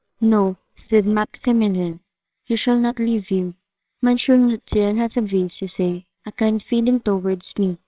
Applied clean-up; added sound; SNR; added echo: neural separator model SepFormer WHAMR!.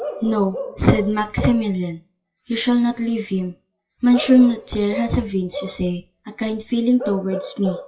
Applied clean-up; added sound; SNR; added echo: classical method WPE with log-MMSE.